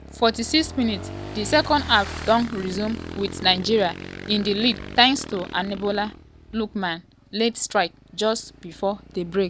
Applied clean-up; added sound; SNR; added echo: none; Motorcycle / Engine; 13 dB; none.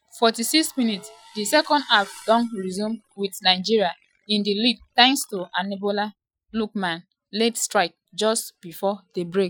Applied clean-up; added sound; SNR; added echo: classical method Wiener filter.